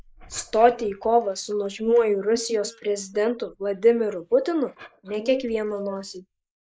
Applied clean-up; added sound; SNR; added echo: neural mask model Resemble Enhance denoiser.